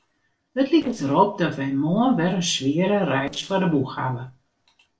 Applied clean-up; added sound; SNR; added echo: neural separator model SepFormer DNS4.